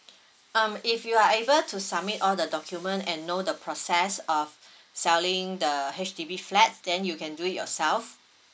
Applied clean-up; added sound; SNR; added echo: none; none; none; none.